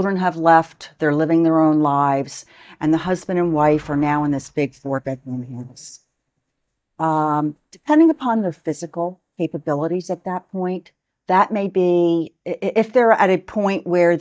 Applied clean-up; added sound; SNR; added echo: neural mask model DeepFilterNet 3.